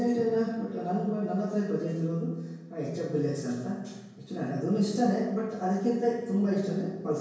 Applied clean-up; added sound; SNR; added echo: none; none; none; reverberation time 1.0 s.